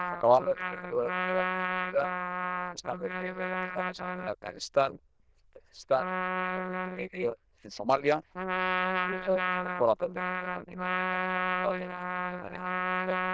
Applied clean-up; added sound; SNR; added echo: neural diffusion model UNIVERSE++.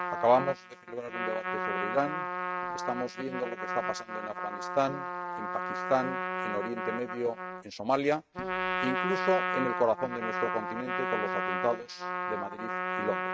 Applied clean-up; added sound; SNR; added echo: neural mask model RNNoise.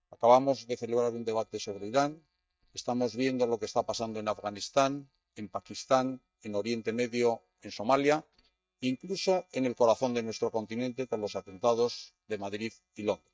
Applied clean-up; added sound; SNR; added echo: neural mask model DeepFilterNet 3.